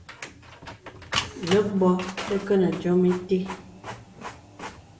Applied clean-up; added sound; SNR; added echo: none; Printer; 10 dB; reverberation time 0.9 s.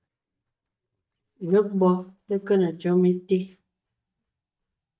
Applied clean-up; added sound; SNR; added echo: neural mask model DeepFilterNet 3.